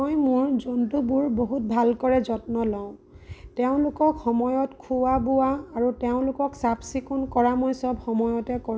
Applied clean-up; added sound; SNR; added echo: none; none; none; none.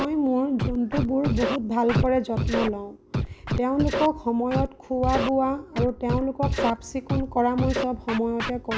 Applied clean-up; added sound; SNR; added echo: none; Scratching (performance technique); 4 dB; none.